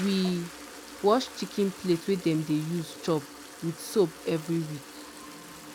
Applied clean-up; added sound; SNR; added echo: none; Toilet flush; 14 dB; none.